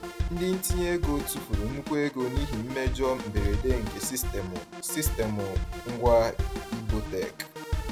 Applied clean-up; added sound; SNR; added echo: none; Drum kit; 2 dB; none.